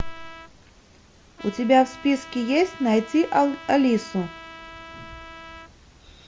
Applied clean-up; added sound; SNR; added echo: none; Trumpet; 18 dB; none.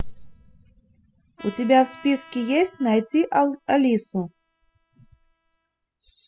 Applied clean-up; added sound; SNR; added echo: classical method spectral subtraction.